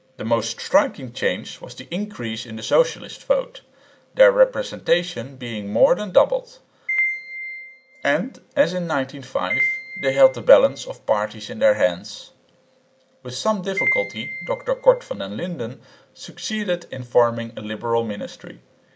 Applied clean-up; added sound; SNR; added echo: none; Piano; 7 dB; none.